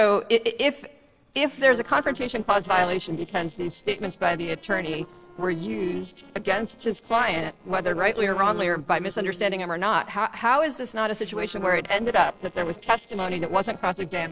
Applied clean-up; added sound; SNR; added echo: neural separator model SepFormer DNS4.